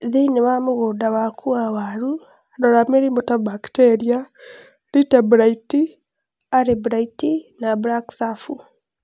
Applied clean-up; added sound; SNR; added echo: none; none; none; none.